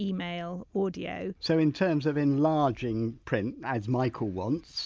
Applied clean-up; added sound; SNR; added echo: none; none; none; none.